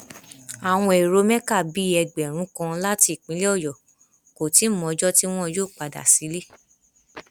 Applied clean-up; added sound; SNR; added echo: none; none; none; none.